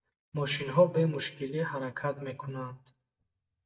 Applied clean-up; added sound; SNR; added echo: neural mask model DeepFilterNet 3.